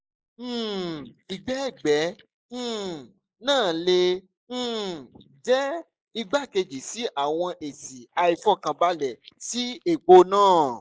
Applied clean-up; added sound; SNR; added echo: neural mask model Resemble Enhance denoiser.